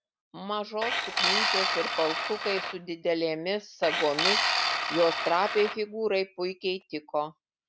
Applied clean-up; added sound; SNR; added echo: none; Tools; 0 dB; none.